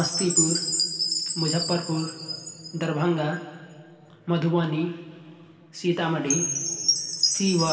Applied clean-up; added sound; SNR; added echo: none; Chime; 1 dB; reverberation time 2.2 s.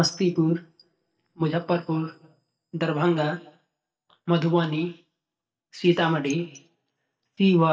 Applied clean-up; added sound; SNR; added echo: neural mask model DeepFilterNet 3.